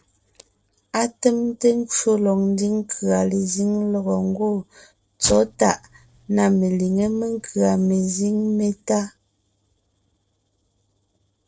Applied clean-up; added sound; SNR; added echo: neural separator model SepFormer DNS4.